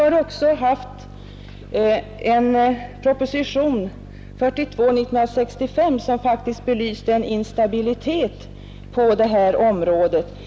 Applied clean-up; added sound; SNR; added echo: none; none; none; none.